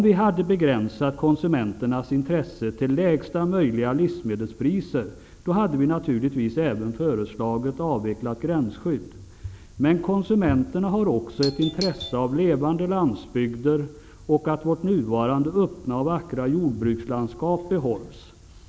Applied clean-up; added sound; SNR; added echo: none; Doorbell; 13 dB; none.